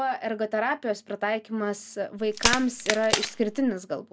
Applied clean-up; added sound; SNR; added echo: none; Crack; 1 dB; none.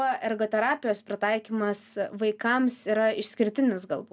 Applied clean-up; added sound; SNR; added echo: none; none; none; none.